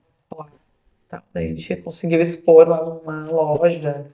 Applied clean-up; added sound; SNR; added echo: neural mask model DeepFilterNet 3.